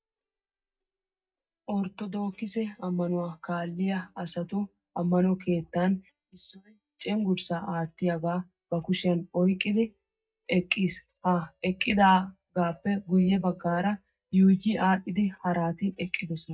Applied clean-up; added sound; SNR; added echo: neural mask model DeepFilterNet 3.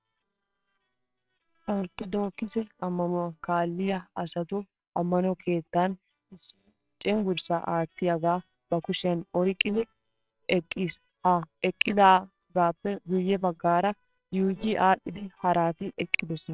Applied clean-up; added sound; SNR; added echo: neural separator model SepFormer WHAMR!.